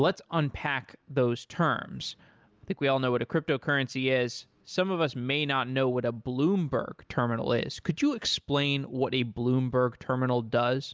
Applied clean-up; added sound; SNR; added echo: none; none; none; none.